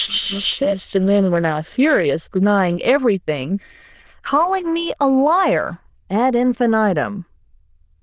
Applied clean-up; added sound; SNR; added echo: neural diffusion model UNIVERSE++.